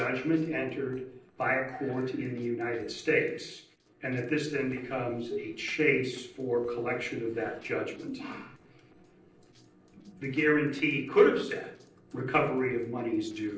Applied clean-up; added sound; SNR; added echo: neural separator model SepFormer DNS4.